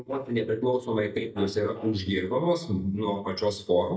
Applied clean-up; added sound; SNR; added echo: neural mask model DeepFilterNet 3.